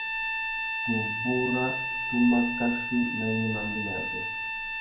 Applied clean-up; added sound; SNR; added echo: none; Bowed string instrument; 2 dB; reverberation time 0.6 s.